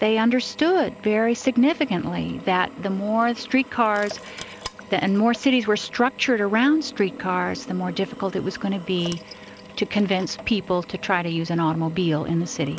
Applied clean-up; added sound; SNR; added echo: none; Drill; 18 dB; none.